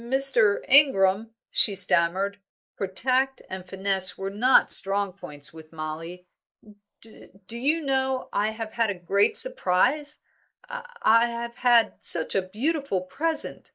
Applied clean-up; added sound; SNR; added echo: neural mask model Resemble Enhance denoiser.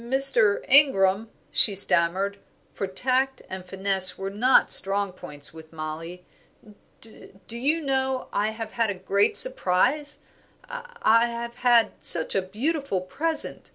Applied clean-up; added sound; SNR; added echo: none; none; none; none.